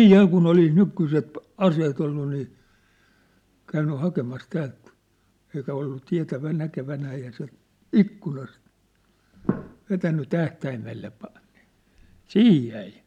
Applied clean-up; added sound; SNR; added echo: none; none; none; none.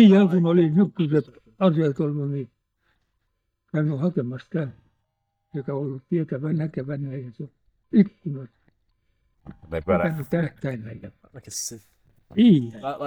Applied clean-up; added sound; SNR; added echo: neural mask model DeepFilterNet 3.